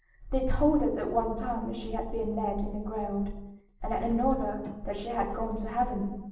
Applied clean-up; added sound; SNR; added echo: none; Tap; 17 dB; reverberation time 0.7 s.